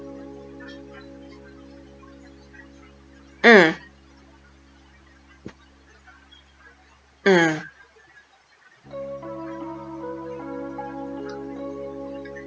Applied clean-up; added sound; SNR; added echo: none; Piano; 12 dB; none.